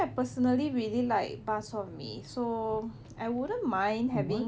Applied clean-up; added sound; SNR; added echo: none; none; none; none.